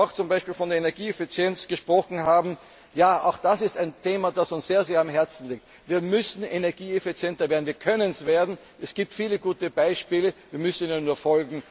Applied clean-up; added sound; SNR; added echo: none; none; none; none.